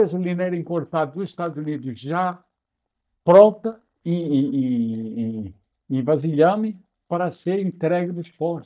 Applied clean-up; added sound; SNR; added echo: neural mask model DeepFilterNet 3.